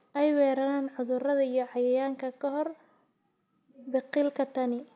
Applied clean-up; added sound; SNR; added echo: none; none; none; none.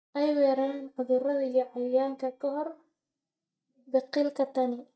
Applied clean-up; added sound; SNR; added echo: neural mask model DeepFilterNet 3.